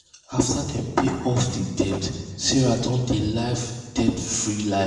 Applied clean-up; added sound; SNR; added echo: none; none; none; reverberation time 1.0 s.